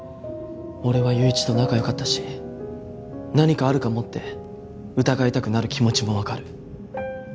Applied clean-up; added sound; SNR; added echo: none; none; none; none.